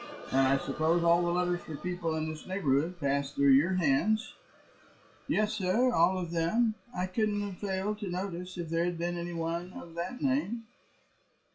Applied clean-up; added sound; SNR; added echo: classical method WPE with log-MMSE.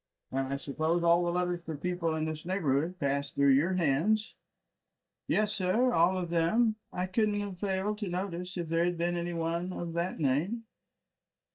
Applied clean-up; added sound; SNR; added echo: neural mask model DeepFilterNet 3.